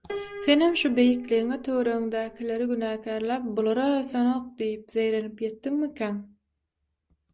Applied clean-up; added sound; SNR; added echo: none; Piano; 16 dB; none.